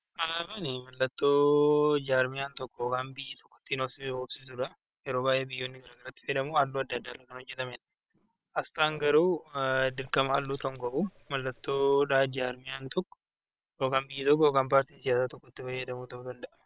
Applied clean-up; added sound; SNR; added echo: neural separator model SepFormer WHAM!.